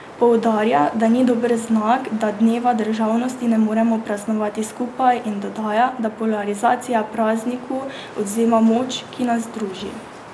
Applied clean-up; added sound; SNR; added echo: none; Wind; 18 dB; none.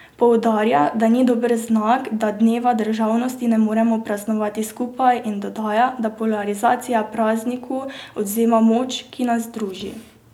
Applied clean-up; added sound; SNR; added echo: none; none; none; none.